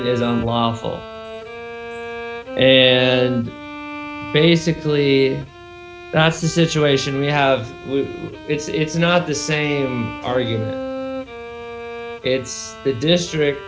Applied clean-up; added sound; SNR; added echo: none; Bowed string instrument; 12 dB; none.